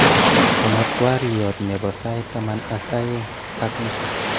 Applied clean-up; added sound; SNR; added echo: none; Waves, surf; -3 dB; none.